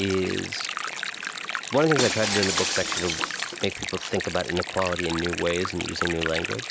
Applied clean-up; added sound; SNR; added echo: none; Shatter + Stream; 3 dB; none.